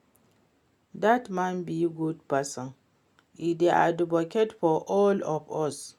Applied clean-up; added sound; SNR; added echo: none; none; none; none.